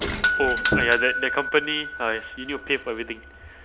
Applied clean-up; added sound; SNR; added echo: none; Doorbell; 1 dB; none.